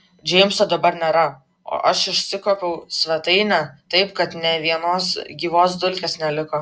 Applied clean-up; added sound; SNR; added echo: none; none; none; none.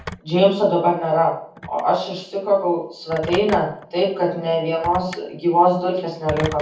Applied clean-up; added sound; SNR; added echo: none; Telephone; 15 dB; reverberation time 0.6 s.